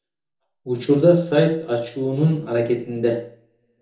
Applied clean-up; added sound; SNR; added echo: none; none; none; reverberation time 0.6 s.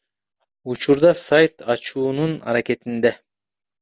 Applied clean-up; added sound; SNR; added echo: none; none; none; none.